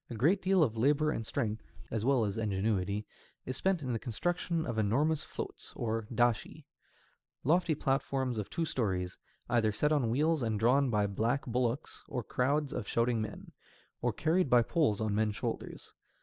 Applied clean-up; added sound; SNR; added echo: neural mask model DeepFilterNet 3.